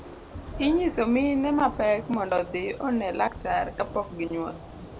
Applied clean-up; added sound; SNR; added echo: none; Thunder / Rain; 14 dB; none.